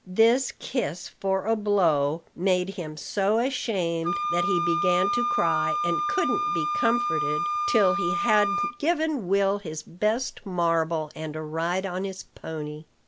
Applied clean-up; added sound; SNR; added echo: none; Wind instrument, woodwind instrument; 4 dB; none.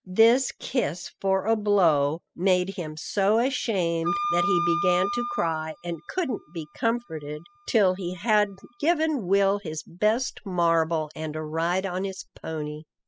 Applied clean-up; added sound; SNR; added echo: classical method spectral subtraction.